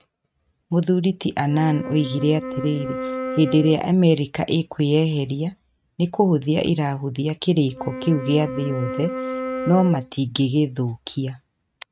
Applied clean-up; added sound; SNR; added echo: neural mask model RNNoise.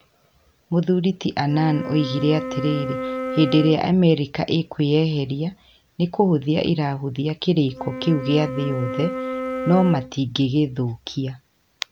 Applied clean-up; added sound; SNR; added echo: none; Wind instrument, woodwind instrument; 8 dB; none.